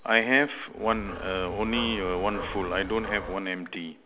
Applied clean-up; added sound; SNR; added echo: none; Dog; 10 dB; none.